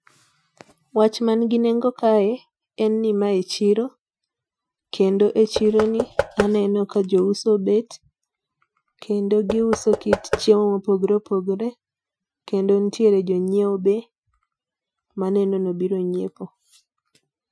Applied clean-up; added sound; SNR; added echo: classical method Wiener filter.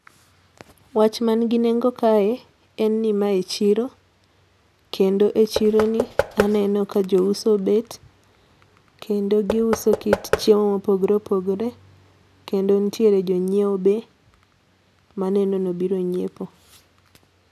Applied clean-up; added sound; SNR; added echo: none; Knock / Wood; 7 dB; none.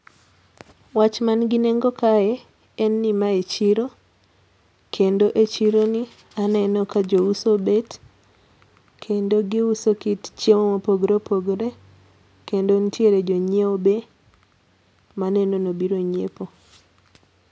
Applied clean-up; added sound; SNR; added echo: none; none; none; none.